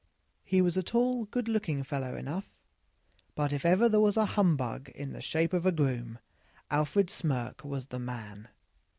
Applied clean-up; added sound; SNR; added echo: none; none; none; none.